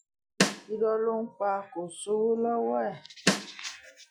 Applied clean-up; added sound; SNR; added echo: classical method log-MMSE.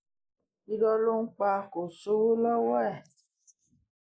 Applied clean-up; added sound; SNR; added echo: neural mask model Resemble Enhance denoiser.